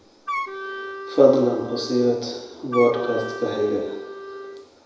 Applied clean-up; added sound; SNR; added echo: none; Wind instrument, woodwind instrument; 10 dB; reverberation time 1.0 s.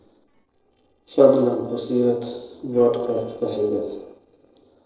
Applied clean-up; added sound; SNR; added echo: neural separator model SepFormer DNS4.